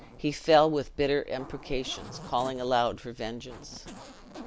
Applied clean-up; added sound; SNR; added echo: none; Zipper (clothing); 19 dB; none.